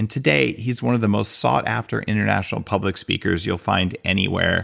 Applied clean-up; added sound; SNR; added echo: none; none; none; none.